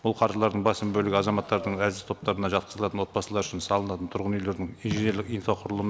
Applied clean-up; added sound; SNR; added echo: none; Race car, auto racing; 19 dB; none.